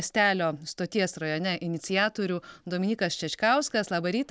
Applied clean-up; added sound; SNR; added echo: none; none; none; none.